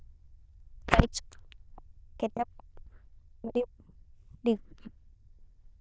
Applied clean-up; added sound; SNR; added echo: neural diffusion model UNIVERSE++.